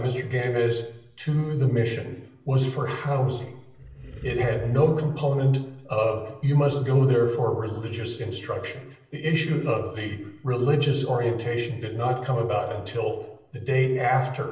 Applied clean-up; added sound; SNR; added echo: none; Animal; 16 dB; reverberation time 0.8 s.